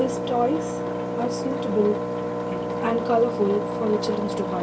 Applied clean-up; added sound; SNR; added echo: none; Engine; 1 dB; reverberation time 0.2 s.